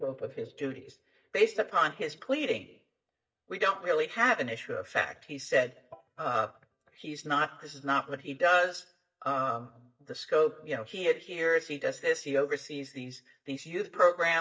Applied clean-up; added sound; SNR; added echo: neural mask model DeepFilterNet 3.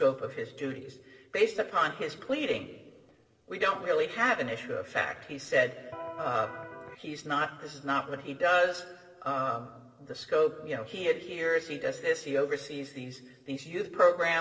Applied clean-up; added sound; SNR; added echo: neural separator model SepFormer DNS4.